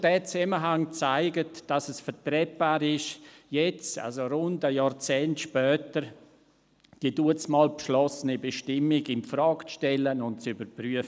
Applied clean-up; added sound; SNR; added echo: none; none; none; none.